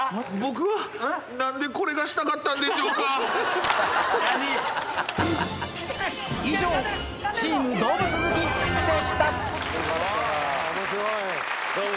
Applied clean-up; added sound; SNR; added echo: none; Splash, splatter; 0 dB; none.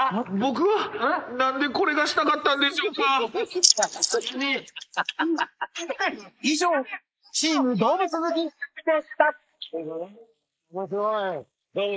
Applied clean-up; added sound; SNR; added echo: neural mask model Resemble Enhance denoiser.